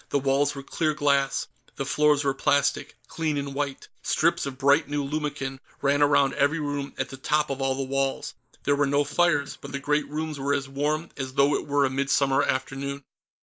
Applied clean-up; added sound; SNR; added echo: neural mask model Resemble Enhance denoiser.